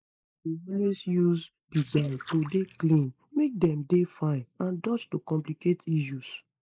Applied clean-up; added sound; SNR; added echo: neural mask model Resemble Enhance denoiser.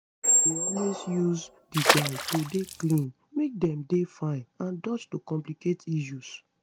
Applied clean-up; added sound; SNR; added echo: none; Water / Splash, splatter + Squeak; -2 dB; none.